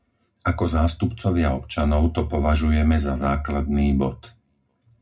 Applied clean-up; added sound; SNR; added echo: none; none; none; reverberation time 0.2 s.